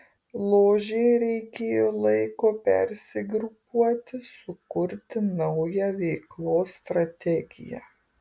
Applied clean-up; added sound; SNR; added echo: none; none; none; none.